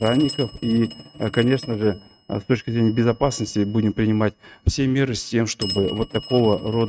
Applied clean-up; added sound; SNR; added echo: neural mask model RNNoise.